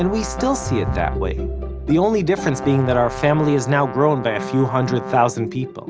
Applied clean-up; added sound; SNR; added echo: none; Brass instrument; 13 dB; none.